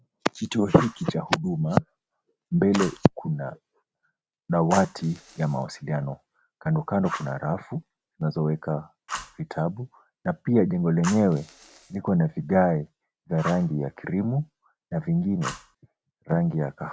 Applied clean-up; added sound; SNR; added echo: none; Fire; 17 dB; none.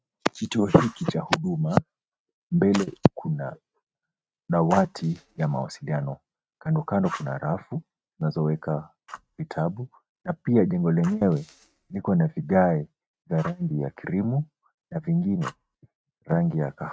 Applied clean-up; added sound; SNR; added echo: neural mask model RNNoise.